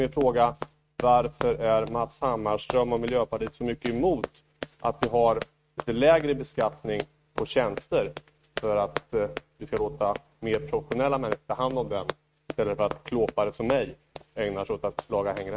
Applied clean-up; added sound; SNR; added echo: neural mask model RNNoise.